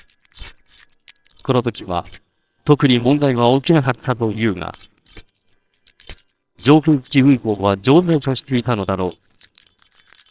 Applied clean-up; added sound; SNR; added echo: neural separator model SepFormer WHAMR!.